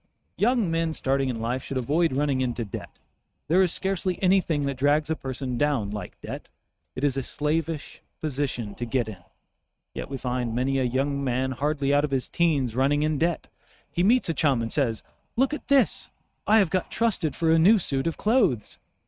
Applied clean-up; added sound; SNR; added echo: neural mask model RNNoise.